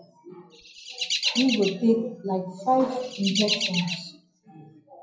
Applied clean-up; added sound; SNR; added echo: none; Chirp, tweet; 5 dB; reverberation time 0.6 s.